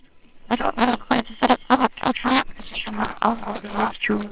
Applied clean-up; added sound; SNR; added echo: neural separator model SepFormer WHAMR!.